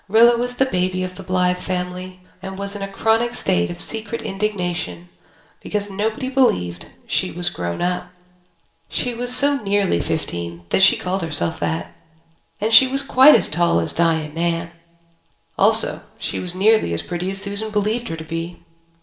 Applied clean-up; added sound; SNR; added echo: none; none; none; reverberation time 0.6 s.